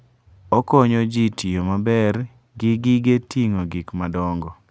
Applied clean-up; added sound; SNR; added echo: none; none; none; none.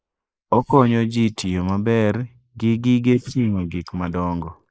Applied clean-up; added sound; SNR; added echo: neural mask model Resemble Enhance denoiser.